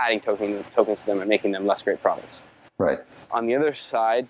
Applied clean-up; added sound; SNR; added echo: none; none; none; none.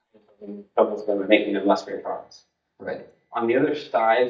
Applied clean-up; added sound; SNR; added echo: neural mask model DeepFilterNet 3.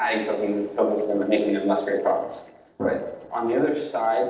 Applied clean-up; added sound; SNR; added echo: neural separator model SepFormer DNS4.